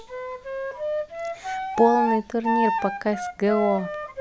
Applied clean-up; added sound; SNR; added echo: none; Wind instrument, woodwind instrument; 2 dB; none.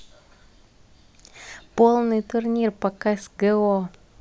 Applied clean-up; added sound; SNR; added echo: none; none; none; none.